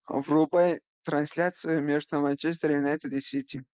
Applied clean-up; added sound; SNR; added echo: neural mask model Resemble Enhance denoiser.